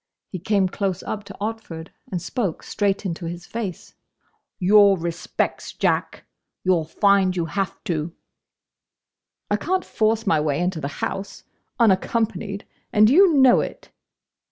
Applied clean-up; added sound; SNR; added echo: none; none; none; none.